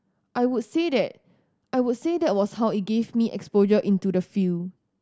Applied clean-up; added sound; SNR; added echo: none; none; none; none.